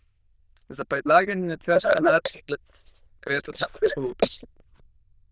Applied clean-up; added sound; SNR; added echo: neural diffusion model UNIVERSE++.